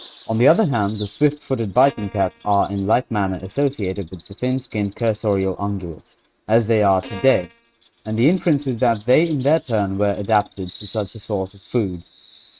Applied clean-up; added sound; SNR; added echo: neural mask model RNNoise.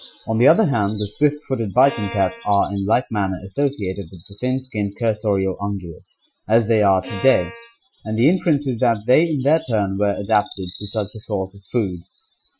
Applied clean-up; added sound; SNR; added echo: classical method Wiener filter.